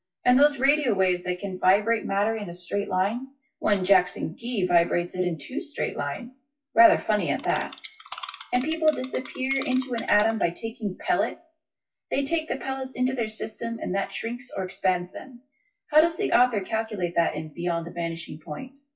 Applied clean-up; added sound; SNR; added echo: classical method WPE with log-MMSE.